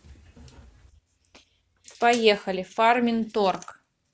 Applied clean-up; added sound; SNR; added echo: none; none; none; none.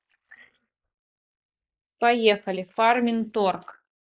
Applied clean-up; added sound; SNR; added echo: neural mask model Resemble Enhance denoiser.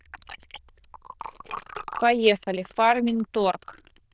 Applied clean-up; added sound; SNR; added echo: neural diffusion model UNIVERSE++.